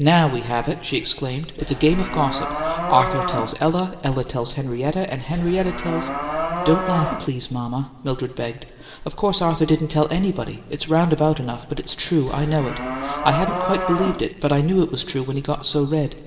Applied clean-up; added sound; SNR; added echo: none; Livestock, farm animals, working animals; 4 dB; reverberation time 1.9 s.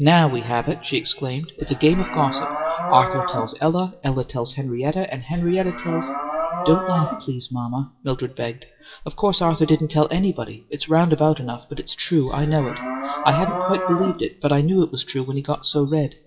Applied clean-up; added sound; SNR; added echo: classical method WPE with log-MMSE.